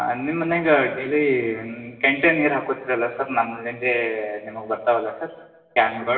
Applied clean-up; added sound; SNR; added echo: none; none; none; reverberation time 1.1 s.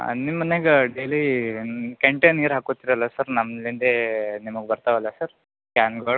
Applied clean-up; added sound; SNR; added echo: none; none; none; none.